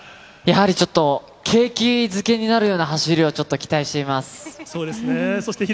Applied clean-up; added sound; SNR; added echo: none; none; none; none.